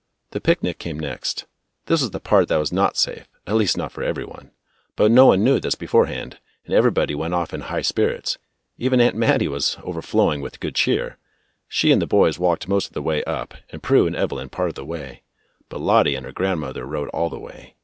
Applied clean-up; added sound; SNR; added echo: none; none; none; none.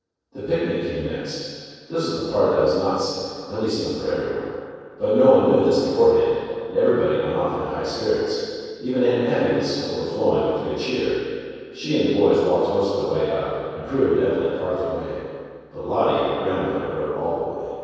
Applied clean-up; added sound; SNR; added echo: neural separator model SepFormer DNS4.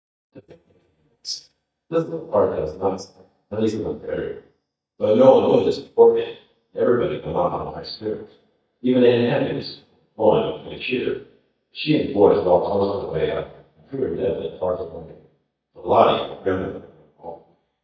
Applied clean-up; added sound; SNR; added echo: neural mask model DeepFilterNet 3.